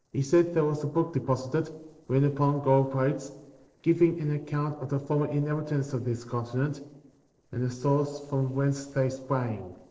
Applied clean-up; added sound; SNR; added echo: neural separator model SepFormer DNS4.